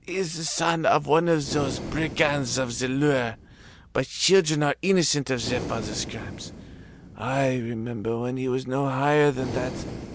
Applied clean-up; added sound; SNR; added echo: none; Breathing; 13 dB; none.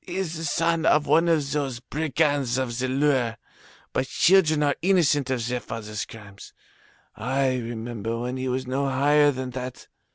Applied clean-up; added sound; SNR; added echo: none; none; none; none.